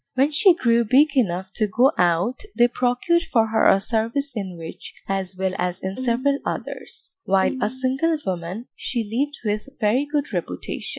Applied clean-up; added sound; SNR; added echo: classical method Wiener filter.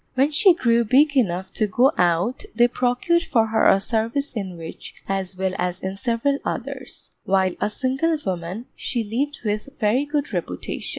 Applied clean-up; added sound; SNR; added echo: neural mask model Resemble Enhance denoiser.